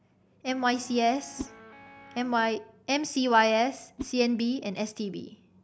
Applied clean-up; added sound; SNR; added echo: none; Whoosh, swoosh, swish + Guitar; 18 dB; none.